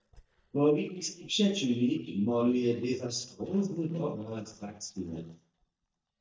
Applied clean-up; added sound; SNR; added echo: neural mask model DeepFilterNet 3.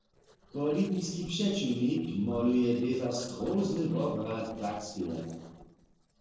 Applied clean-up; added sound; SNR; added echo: neural separator model SepFormer DNS4.